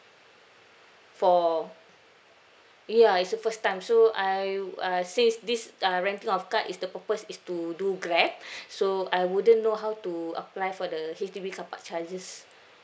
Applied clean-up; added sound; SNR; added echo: none; none; none; none.